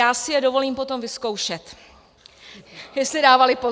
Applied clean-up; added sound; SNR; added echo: none; none; none; none.